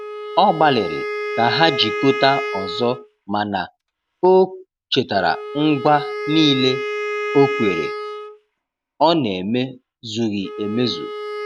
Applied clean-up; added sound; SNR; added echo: none; Wind instrument, woodwind instrument; 8 dB; none.